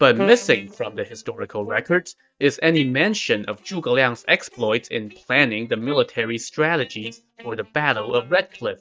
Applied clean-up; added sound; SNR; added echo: neural mask model DeepFilterNet 3.